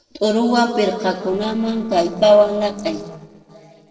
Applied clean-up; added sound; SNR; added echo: neural separator model SepFormer DNS4.